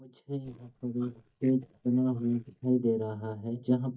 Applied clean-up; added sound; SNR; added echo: neural mask model DeepFilterNet 3.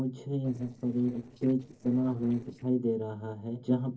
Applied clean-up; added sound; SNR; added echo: neural separator model SepFormer DNS4.